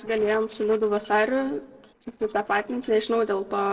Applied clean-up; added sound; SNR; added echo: neural separator model SepFormer DNS4.